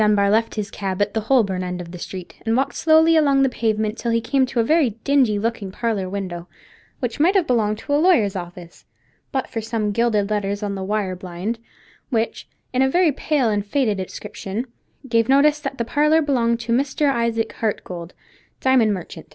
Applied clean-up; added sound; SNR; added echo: none; none; none; none.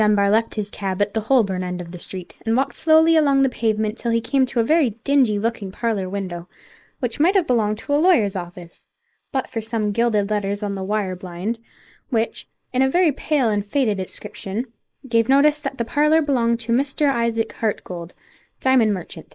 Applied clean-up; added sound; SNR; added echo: neural mask model Resemble Enhance denoiser.